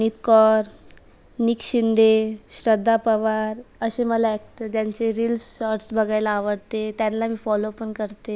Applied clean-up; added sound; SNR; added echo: none; none; none; none.